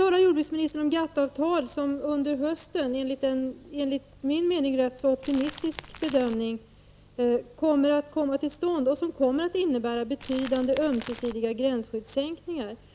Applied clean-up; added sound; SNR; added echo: none; Crumpling, crinkling / Crackle; 16 dB; none.